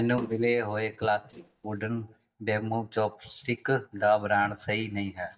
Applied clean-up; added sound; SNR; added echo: neural mask model DeepFilterNet 3.